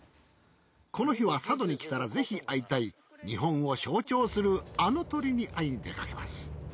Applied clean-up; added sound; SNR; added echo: none; none; none; none.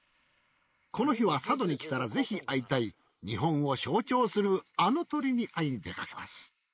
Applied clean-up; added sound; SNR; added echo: neural mask model Resemble Enhance denoiser.